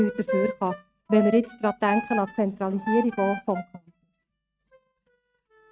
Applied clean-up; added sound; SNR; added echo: neural mask model RNNoise.